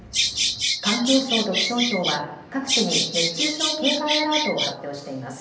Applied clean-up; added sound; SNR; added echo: none; Bird vocalization, bird call, bird song; -2 dB; reverberation time 0.8 s.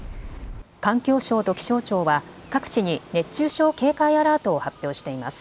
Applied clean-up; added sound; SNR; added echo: none; none; none; none.